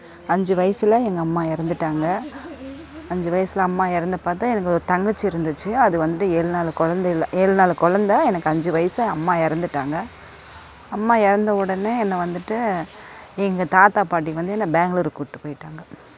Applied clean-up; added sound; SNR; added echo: none; none; none; none.